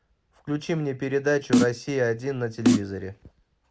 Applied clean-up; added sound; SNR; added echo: none; Snare drum; -3 dB; none.